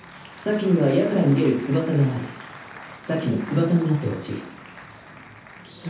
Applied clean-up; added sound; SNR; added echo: none; Applause; 18 dB; reverberation time 0.7 s.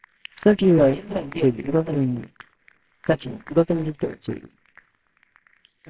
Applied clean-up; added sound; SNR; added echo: neural separator model SepFormer WHAMR!.